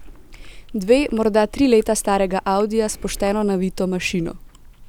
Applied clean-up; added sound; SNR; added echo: none; Chewing, mastication; 17 dB; none.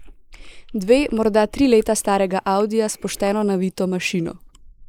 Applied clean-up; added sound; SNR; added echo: neural mask model Resemble Enhance denoiser.